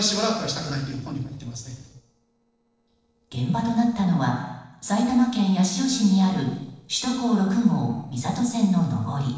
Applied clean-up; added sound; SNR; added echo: neural separator model SepFormer DNS4.